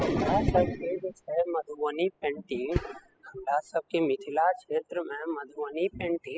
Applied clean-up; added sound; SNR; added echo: classical method spectral subtraction.